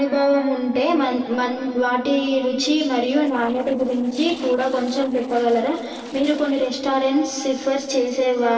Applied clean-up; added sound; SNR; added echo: neural separator model SepFormer DNS4.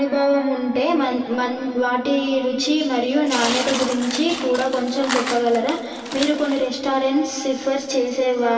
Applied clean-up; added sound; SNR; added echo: none; Tearing; 9 dB; reverberation time 2.5 s.